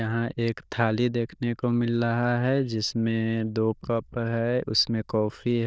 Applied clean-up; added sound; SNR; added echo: neural diffusion model UNIVERSE++.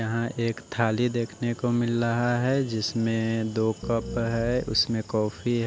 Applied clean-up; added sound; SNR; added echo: none; Piano; 10 dB; none.